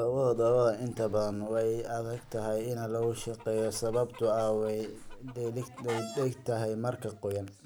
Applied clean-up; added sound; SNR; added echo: none; Chicken, rooster + Walk, footsteps; 15 dB; none.